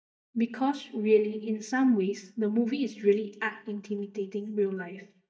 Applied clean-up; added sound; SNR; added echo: neural mask model DeepFilterNet 3.